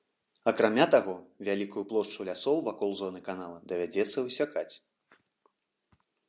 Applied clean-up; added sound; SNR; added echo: none; none; none; none.